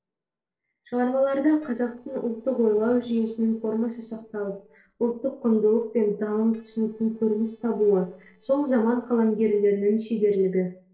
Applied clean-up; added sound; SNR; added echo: neural separator model SepFormer DNS4.